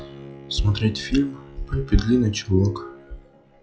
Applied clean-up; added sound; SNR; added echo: classical method log-MMSE.